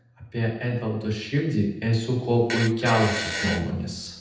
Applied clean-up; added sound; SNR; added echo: none; Fart; 7 dB; reverberation time 0.9 s.